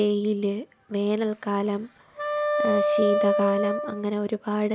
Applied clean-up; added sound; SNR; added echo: none; Wind instrument, woodwind instrument; -1 dB; none.